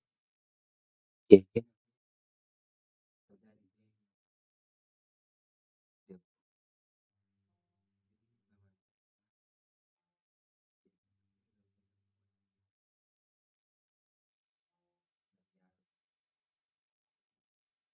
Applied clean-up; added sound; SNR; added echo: neural mask model DeepFilterNet 3.